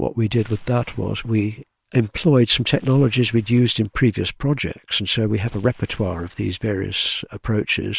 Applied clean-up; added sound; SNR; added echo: neural separator model SepFormer WHAM!.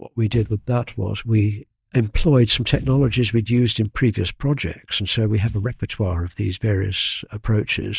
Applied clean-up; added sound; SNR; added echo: neural mask model DeepFilterNet 3.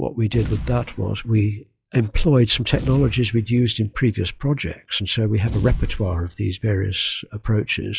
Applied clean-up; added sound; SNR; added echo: classical method log-MMSE.